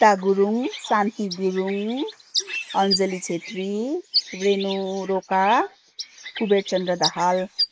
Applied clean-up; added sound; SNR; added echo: neural mask model Resemble Enhance denoiser.